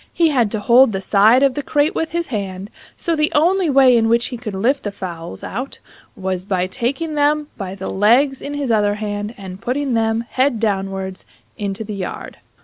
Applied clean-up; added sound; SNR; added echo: none; none; none; none.